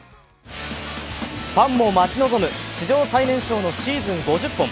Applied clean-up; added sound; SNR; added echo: none; none; none; none.